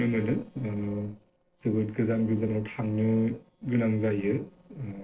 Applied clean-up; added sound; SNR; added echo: neural separator model SepFormer DNS4.